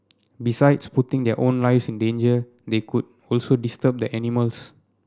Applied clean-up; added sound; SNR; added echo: none; none; none; none.